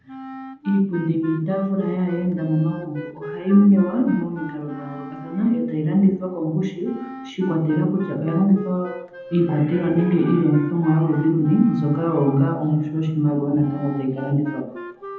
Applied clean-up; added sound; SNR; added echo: none; Wind instrument, woodwind instrument; 15 dB; reverberation time 0.8 s.